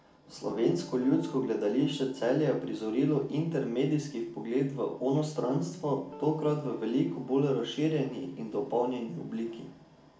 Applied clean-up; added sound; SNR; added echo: none; Guitar; 17 dB; reverberation time 0.4 s.